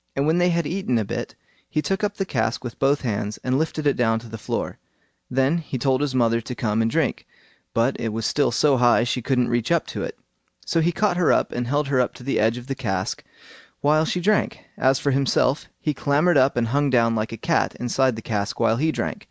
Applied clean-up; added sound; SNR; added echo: none; none; none; none.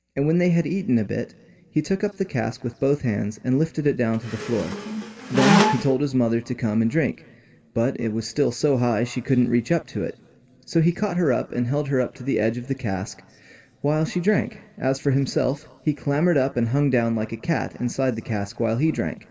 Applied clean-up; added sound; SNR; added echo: none; Squeak; 0 dB; reverberation time 2.8 s.